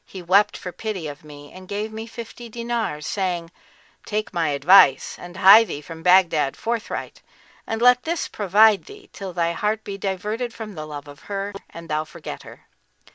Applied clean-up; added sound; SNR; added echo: none; none; none; none.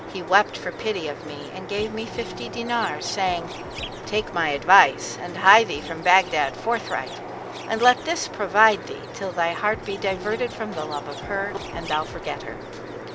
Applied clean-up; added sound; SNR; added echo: none; Keyboard (musical) + Chirp, tweet; 11 dB; none.